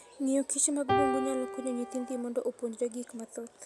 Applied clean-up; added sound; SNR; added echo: none; Piano; -1 dB; none.